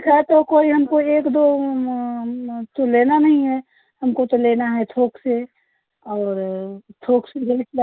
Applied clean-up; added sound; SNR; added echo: none; none; none; none.